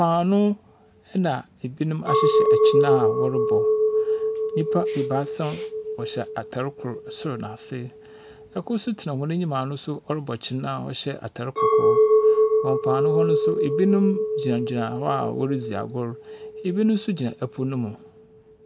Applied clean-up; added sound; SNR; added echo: none; Chink, clink; -2 dB; none.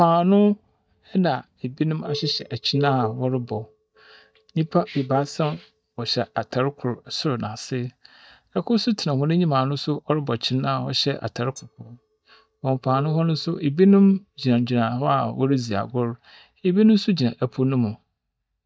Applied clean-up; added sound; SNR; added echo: neural mask model DeepFilterNet 3.